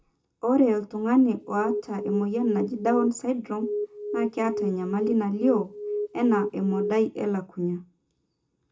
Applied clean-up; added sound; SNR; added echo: none; Alarm; 5 dB; reverberation time 0.2 s.